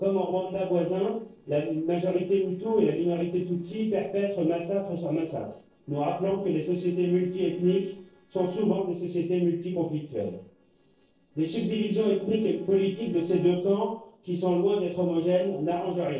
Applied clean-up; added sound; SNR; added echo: neural separator model SepFormer DNS4.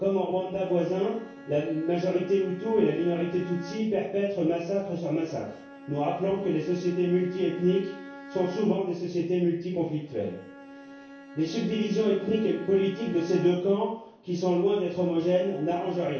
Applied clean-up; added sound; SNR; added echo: none; Bowed string instrument; 18 dB; reverberation time 0.6 s.